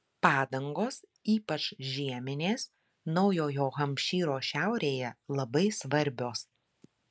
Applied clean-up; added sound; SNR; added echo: none; none; none; none.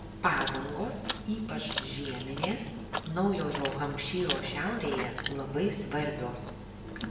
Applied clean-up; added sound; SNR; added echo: none; Chewing, mastication; 1 dB; reverberation time 1.0 s.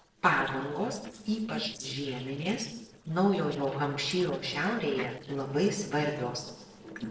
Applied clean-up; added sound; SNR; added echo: neural separator model SepFormer DNS4.